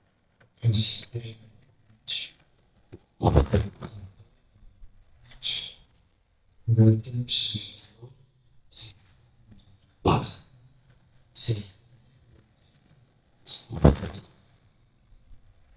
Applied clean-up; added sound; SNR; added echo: neural mask model DeepFilterNet 3.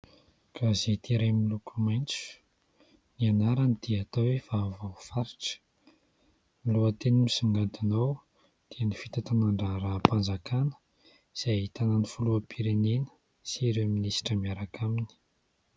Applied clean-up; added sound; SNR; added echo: none; none; none; none.